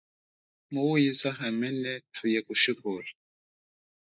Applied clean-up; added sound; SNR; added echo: neural mask model Resemble Enhance denoiser.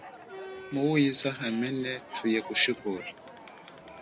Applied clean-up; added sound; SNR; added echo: none; Crowd; 14 dB; none.